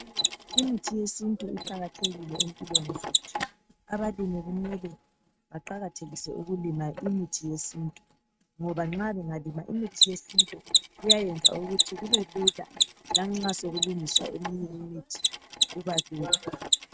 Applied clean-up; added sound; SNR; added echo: neural mask model RNNoise.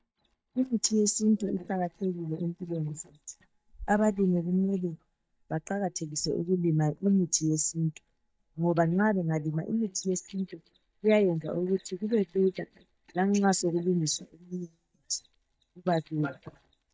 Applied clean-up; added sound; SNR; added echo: neural mask model DeepFilterNet 3.